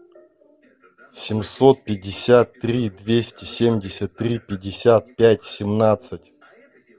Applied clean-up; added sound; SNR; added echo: none; none; none; none.